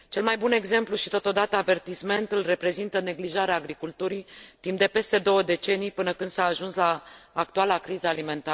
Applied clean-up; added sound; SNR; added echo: none; none; none; none.